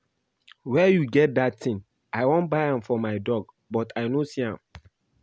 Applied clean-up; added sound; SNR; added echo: none; none; none; none.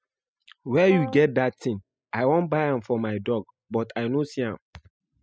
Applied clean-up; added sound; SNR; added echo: classical method spectral subtraction.